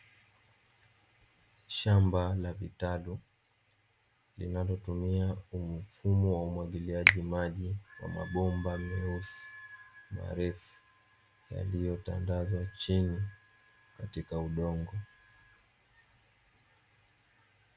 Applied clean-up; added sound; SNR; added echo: none; Finger snapping; 0 dB; none.